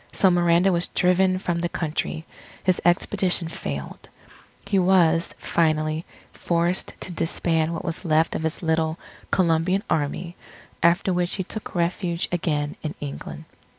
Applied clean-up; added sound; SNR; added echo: none; none; none; none.